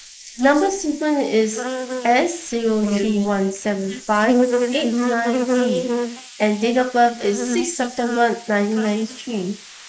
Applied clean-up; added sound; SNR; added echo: neural mask model Resemble Enhance denoiser.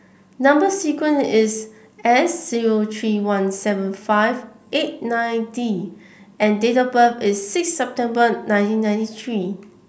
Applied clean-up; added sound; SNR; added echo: none; none; none; none.